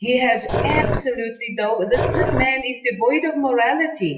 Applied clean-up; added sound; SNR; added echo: classical method WPE with log-MMSE.